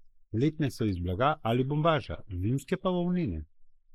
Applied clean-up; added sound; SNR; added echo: neural mask model Resemble Enhance denoiser.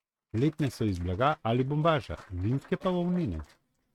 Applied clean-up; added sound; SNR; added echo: neural mask model RNNoise.